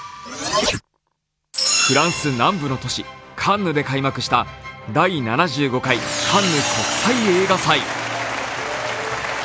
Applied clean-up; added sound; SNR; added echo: none; none; none; none.